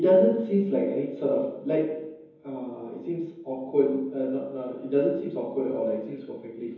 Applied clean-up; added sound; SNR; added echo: none; none; none; reverberation time 0.9 s.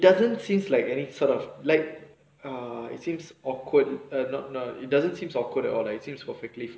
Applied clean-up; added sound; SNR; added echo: none; none; none; none.